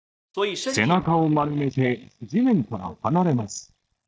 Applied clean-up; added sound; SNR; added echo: neural mask model DeepFilterNet 3.